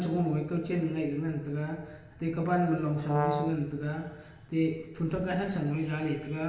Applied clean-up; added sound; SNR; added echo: none; Brass instrument; 3 dB; reverberation time 1.1 s.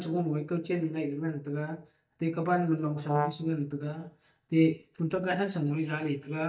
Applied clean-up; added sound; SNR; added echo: neural mask model DeepFilterNet 3.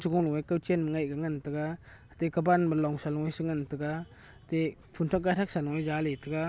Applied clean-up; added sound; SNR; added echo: none; none; none; none.